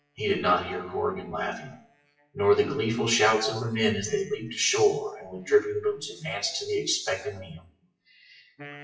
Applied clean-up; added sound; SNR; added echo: classical method WPE with log-MMSE.